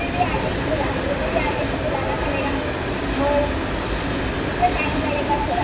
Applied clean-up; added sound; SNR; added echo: none; Train; -3 dB; reverberation time 2.9 s.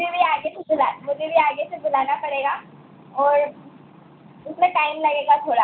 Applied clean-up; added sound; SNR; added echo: none; none; none; none.